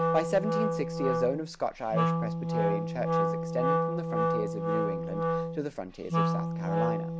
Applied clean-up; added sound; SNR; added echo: none; Wind instrument, woodwind instrument; -5 dB; none.